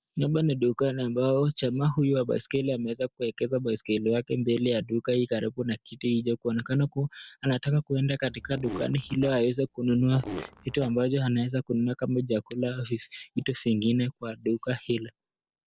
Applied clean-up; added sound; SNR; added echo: neural separator model SepFormer DNS4.